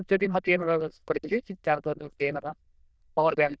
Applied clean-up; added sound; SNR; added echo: neural diffusion model UNIVERSE++.